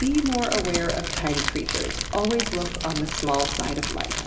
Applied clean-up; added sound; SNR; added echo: none; Crumpling, crinkling; 2 dB; reverberation time 2.1 s.